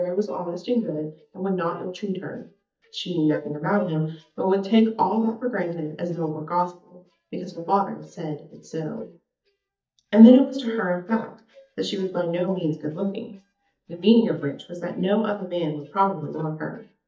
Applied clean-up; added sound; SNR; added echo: neural mask model DeepFilterNet 3.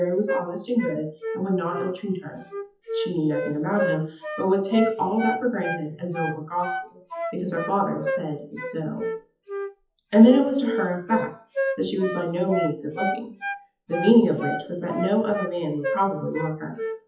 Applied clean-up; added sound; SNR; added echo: classical method WPE with log-MMSE.